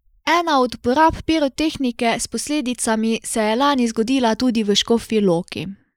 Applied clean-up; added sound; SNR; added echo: neural mask model Resemble Enhance denoiser.